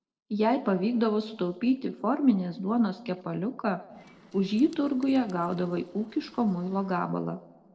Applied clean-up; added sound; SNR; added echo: neural separator model SepFormer DNS4.